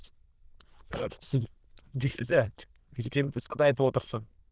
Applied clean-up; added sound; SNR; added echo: neural diffusion model UNIVERSE++.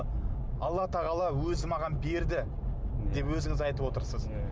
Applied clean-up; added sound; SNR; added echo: none; none; none; none.